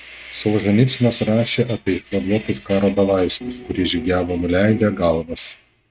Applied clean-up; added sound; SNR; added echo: neural mask model RNNoise.